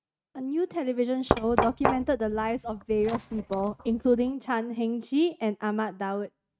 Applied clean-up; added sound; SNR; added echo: neural mask model RNNoise.